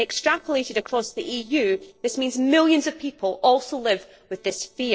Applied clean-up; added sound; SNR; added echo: neural separator model SepFormer DNS4.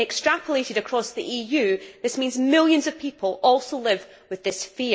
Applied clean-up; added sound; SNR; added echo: none; none; none; none.